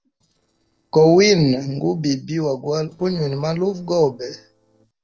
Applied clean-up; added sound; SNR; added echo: neural separator model SepFormer DNS4.